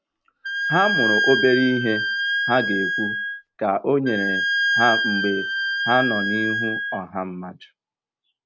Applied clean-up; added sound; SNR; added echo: none; Wind instrument, woodwind instrument; -1 dB; none.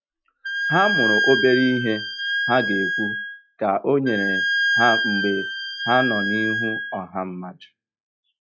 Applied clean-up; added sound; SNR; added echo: classical method log-MMSE.